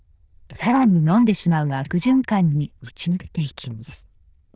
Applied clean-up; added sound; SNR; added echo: neural diffusion model UNIVERSE++.